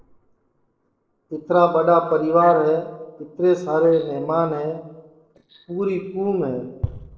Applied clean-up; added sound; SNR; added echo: neural separator model SepFormer DNS4.